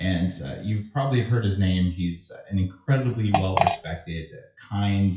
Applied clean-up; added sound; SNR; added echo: classical method WPE with log-MMSE.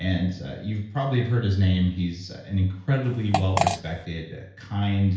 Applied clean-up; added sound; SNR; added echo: none; Fart; 3 dB; reverberation time 0.5 s.